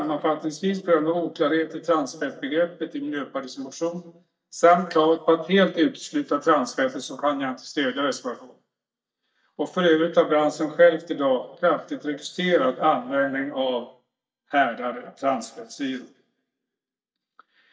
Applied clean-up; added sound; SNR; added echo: neural mask model DeepFilterNet 3.